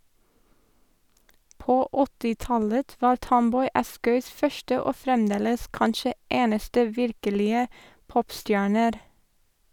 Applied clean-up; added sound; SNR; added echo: none; none; none; none.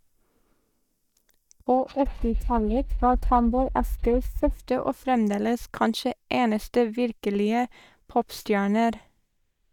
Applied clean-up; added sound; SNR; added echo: neural mask model DeepFilterNet 3.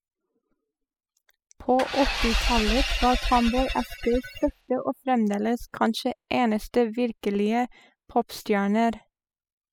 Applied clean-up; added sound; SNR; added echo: classical method spectral subtraction.